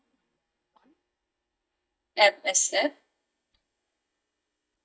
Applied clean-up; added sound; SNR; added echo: neural mask model DeepFilterNet 3.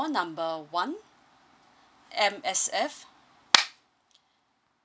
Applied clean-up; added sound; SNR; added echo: none; none; none; none.